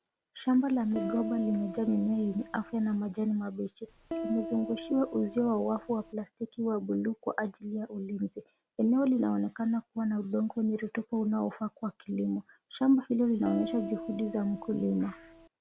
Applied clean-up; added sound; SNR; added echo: none; Piano; 10 dB; none.